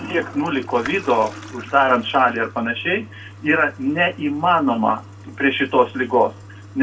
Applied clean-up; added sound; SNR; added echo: none; Toilet flush; 17 dB; reverberation time 0.2 s.